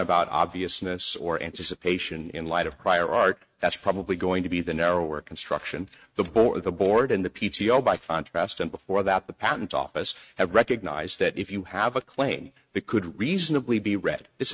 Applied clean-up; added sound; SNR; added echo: neural mask model RNNoise.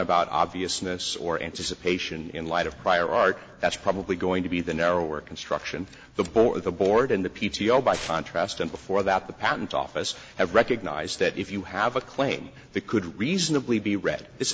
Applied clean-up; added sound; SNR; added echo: none; Tearing; 16 dB; none.